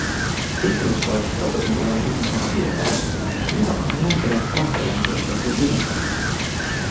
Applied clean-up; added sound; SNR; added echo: none; Wind / Boat, Water vehicle; -2 dB; reverberation time 0.7 s.